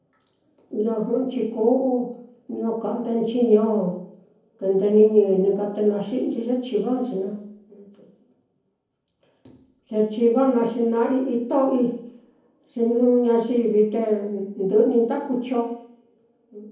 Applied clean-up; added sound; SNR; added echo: none; none; none; reverberation time 0.7 s.